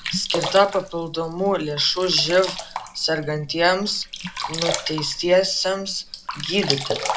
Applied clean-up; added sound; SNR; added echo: none; Sink (filling or washing); 8 dB; none.